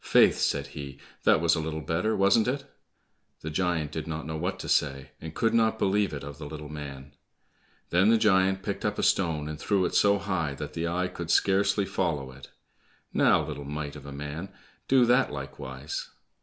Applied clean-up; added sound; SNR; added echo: none; none; none; none.